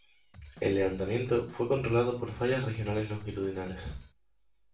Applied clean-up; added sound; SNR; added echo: none; Drum kit; 18 dB; reverberation time 0.3 s.